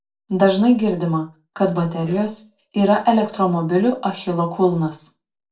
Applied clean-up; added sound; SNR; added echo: neural separator model SepFormer DNS4.